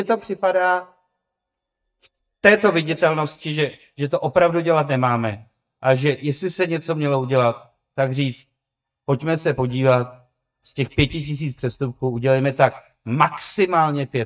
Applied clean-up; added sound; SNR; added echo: neural mask model DeepFilterNet 3.